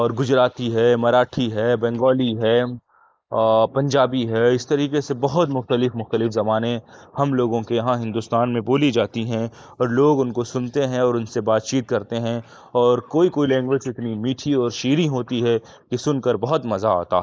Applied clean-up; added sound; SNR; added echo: neural mask model Resemble Enhance denoiser.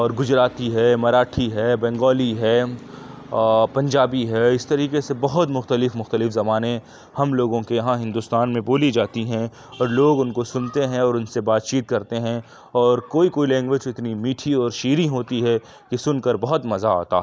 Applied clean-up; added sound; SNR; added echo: none; none; none; none.